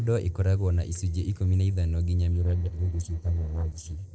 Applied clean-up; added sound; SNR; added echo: neural separator model SepFormer DNS4.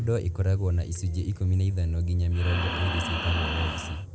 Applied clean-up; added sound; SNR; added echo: none; Breathing; 6 dB; none.